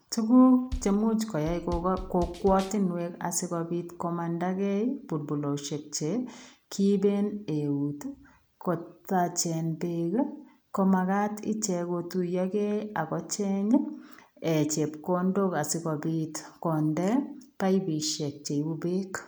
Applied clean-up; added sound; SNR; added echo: none; Bass drum / Snare drum / Drum kit; 10 dB; none.